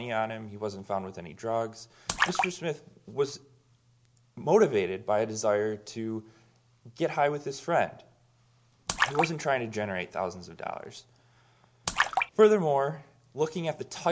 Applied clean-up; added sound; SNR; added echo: none; Splash, splatter; 4 dB; none.